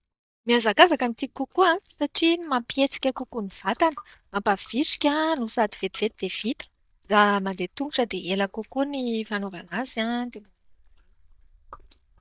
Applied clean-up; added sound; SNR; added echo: neural mask model DeepFilterNet 3.